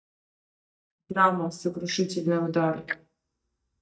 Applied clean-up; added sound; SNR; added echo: neural mask model DeepFilterNet 3.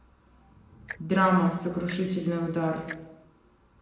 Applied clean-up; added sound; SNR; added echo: none; Tick-tock; 20 dB; reverberation time 1.1 s.